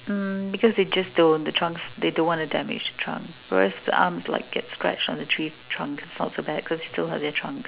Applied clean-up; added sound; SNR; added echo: none; none; none; none.